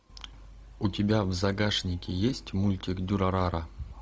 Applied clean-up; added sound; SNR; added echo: none; none; none; none.